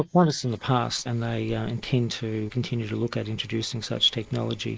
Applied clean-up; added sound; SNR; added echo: neural mask model Resemble Enhance denoiser.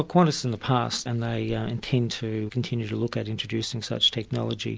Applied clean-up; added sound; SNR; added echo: none; none; none; none.